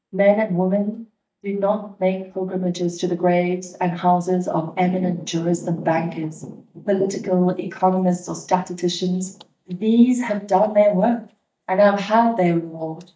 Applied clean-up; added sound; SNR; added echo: neural mask model DeepFilterNet 3.